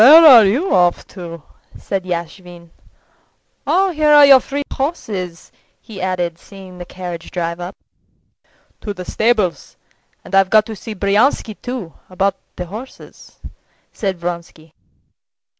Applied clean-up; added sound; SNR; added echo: none; none; none; none.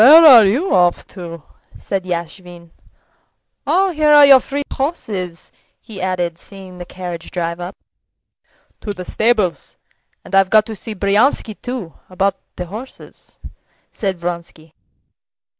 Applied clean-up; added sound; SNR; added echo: neural mask model DeepFilterNet 3.